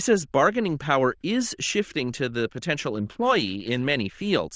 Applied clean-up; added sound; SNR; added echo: neural diffusion model UNIVERSE++.